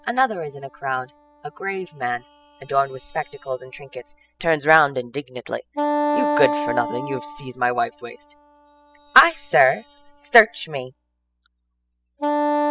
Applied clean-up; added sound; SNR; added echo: classical method spectral subtraction.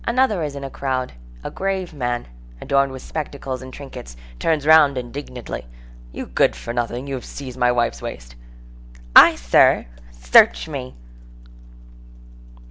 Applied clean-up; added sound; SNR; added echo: none; none; none; none.